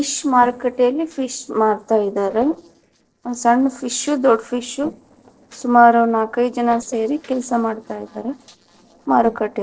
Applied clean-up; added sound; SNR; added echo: neural separator model SepFormer DNS4.